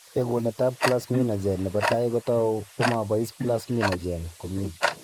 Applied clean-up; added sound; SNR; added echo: neural mask model Resemble Enhance denoiser.